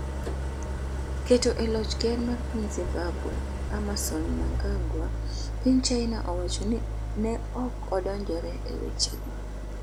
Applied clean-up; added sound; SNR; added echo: none; Idling; 0 dB; none.